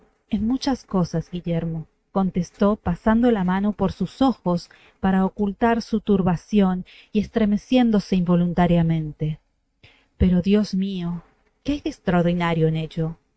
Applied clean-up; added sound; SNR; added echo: neural mask model RNNoise.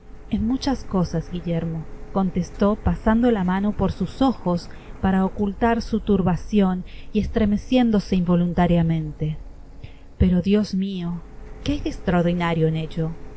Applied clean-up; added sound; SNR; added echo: none; Printer; 14 dB; none.